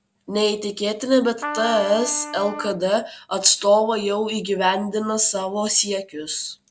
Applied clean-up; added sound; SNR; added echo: none; Trumpet; 10 dB; none.